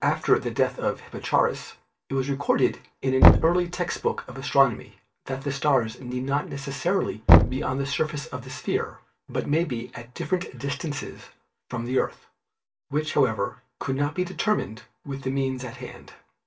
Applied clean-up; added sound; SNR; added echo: none; Knock; 0 dB; reverberation time 0.2 s.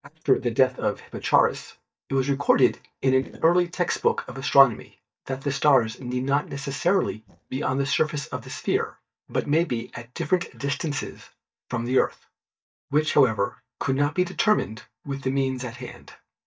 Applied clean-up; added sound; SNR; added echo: neural mask model DeepFilterNet 3.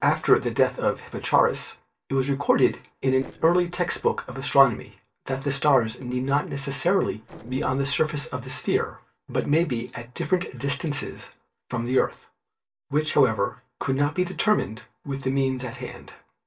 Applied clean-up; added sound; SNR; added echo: neural separator model SepFormer DNS4.